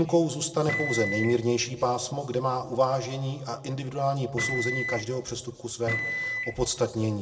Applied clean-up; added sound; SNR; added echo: none; Microwave oven; 4 dB; reverberation time 1.3 s.